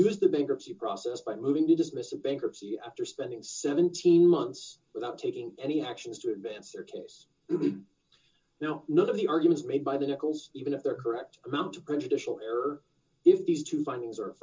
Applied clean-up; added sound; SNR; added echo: none; none; none; reverberation time 0.2 s.